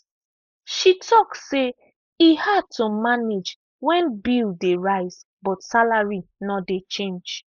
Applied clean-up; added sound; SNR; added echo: neural mask model Resemble Enhance denoiser.